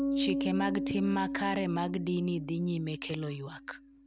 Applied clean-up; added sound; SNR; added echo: none; Bass guitar; 3 dB; none.